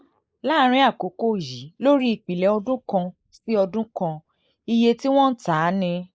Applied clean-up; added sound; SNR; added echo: neural mask model Resemble Enhance denoiser.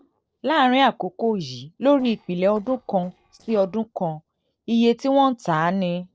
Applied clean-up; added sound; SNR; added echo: neural separator model SepFormer DNS4.